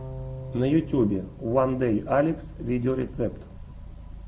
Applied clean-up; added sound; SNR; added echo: none; Bowed string instrument; 16 dB; none.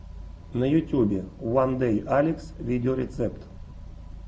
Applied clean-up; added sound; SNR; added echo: none; none; none; none.